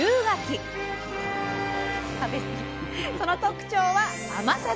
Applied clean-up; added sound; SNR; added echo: none; Traffic noise, roadway noise / Vehicle horn, car horn, honking + Wind instrument, woodwind instrument; 8 dB; none.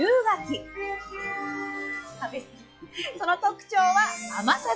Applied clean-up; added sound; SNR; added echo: classical method log-MMSE.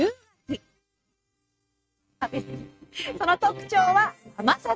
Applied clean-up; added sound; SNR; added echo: neural mask model RNNoise.